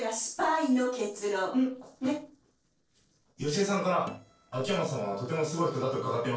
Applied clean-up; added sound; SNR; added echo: neural separator model SepFormer DNS4.